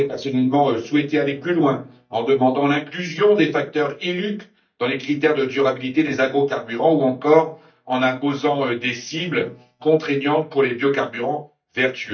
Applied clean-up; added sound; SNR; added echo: neural mask model DeepFilterNet 3.